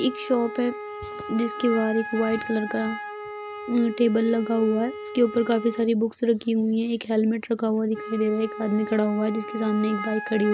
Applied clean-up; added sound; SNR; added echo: none; Wind instrument, woodwind instrument; 11 dB; none.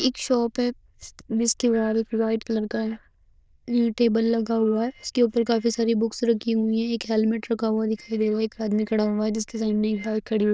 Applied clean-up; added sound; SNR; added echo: neural diffusion model UNIVERSE++.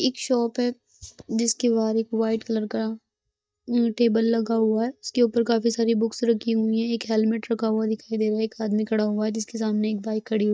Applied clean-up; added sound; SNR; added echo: neural mask model DeepFilterNet 3.